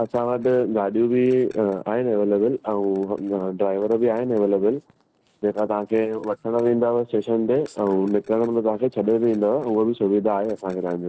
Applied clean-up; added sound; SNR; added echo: neural separator model SepFormer DNS4.